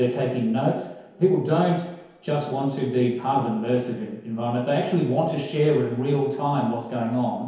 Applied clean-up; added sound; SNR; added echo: none; none; none; reverberation time 1.0 s.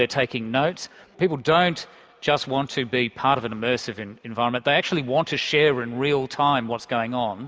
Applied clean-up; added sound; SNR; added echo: none; none; none; none.